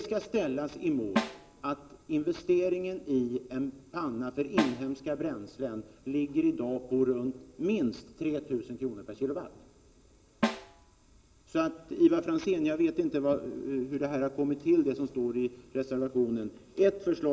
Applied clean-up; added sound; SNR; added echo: none; Snare drum; 6 dB; reverberation time 1.8 s.